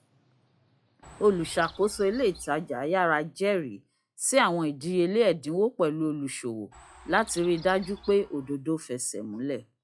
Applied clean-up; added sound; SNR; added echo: classical method log-MMSE.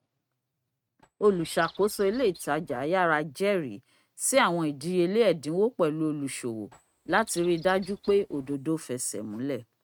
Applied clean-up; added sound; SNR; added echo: neural mask model RNNoise.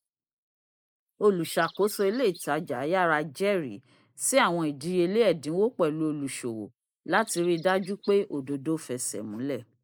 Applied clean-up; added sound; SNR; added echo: neural mask model Resemble Enhance denoiser.